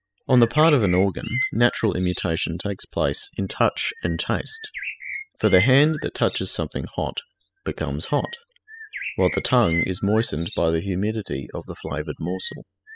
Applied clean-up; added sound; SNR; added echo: classical method spectral subtraction.